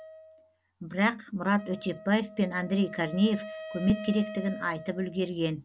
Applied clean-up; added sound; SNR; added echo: none; Wind instrument, woodwind instrument; 15 dB; none.